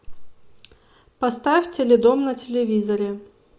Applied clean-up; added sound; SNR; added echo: none; none; none; none.